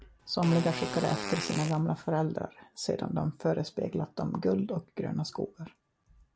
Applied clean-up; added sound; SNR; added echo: none; Fart; 7 dB; none.